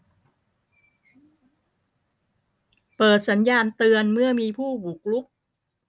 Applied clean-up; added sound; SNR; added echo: none; none; none; none.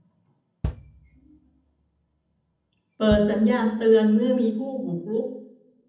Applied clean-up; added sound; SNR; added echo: none; Bass drum; 14 dB; reverberation time 0.8 s.